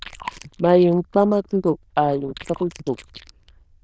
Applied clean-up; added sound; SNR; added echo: neural diffusion model UNIVERSE++.